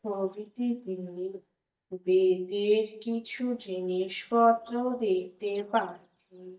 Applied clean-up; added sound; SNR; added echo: neural mask model DeepFilterNet 3.